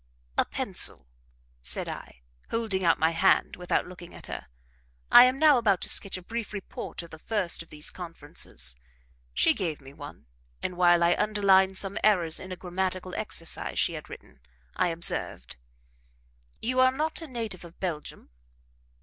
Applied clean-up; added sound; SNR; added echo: none; none; none; none.